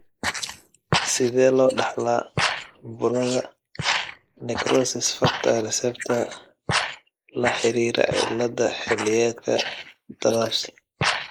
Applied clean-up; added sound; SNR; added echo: neural mask model Resemble Enhance denoiser.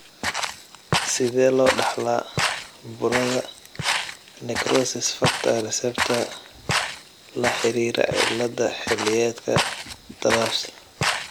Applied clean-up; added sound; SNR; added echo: none; Walk, footsteps; 3 dB; none.